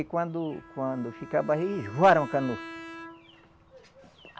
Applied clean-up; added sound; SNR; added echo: none; Bowed string instrument; 16 dB; none.